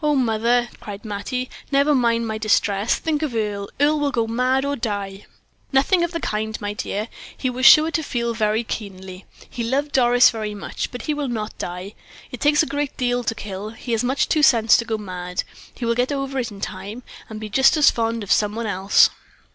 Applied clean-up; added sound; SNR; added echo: none; none; none; none.